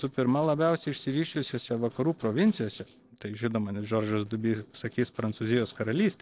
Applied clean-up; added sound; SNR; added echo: neural separator model SepFormer DNS4.